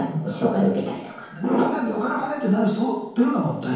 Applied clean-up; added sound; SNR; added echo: none; none; none; reverberation time 1.0 s.